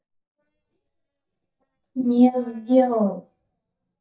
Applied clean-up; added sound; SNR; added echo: neural mask model DeepFilterNet 3.